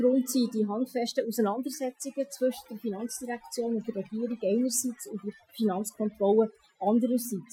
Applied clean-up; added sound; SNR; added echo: classical method Wiener filter.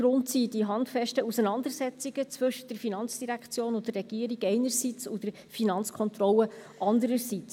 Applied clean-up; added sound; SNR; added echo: none; none; none; none.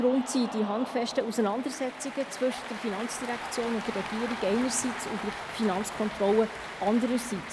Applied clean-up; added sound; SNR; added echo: none; Cheering; 9 dB; none.